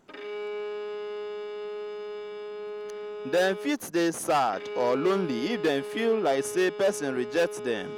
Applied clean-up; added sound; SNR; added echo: none; Bowed string instrument; 7 dB; none.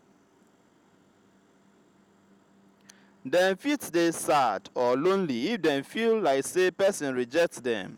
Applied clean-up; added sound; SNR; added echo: none; none; none; none.